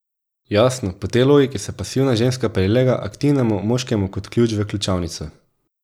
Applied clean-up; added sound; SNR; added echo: none; none; none; none.